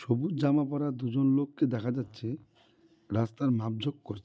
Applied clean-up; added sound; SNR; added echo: none; none; none; none.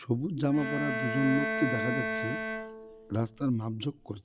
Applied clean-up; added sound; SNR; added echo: none; Bowed string instrument; 4 dB; none.